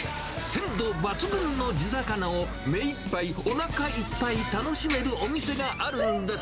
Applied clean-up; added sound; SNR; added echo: none; Bus; 9 dB; none.